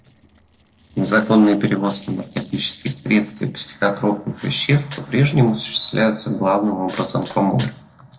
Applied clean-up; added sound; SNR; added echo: neural separator model SepFormer DNS4.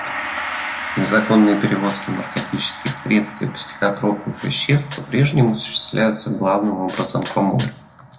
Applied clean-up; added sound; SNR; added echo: none; Gong; 13 dB; reverberation time 0.7 s.